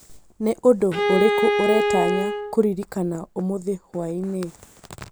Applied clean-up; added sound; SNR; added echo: none; Bowed string instrument; 0 dB; none.